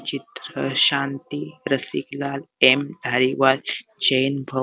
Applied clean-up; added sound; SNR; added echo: none; none; none; none.